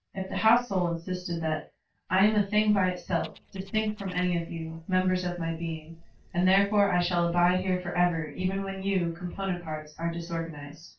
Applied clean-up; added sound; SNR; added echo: neural separator model SepFormer DNS4.